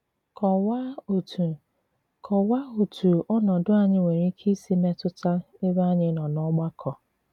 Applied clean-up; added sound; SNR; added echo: none; none; none; none.